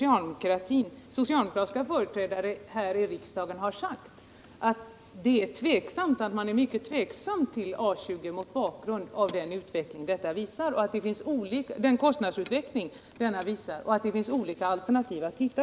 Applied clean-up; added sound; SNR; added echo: none; none; none; none.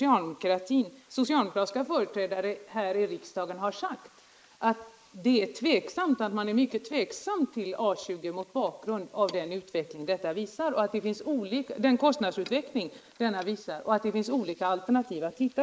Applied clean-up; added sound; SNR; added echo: neural mask model Resemble Enhance denoiser.